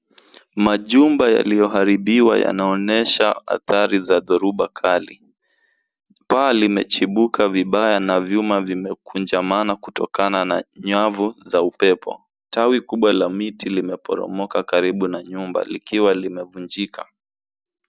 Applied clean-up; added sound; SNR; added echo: none; none; none; none.